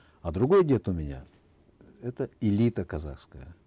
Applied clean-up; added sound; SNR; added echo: none; none; none; none.